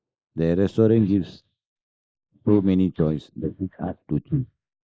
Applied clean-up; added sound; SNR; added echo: neural mask model Resemble Enhance denoiser.